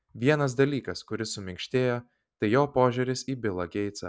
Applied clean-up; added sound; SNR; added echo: none; none; none; none.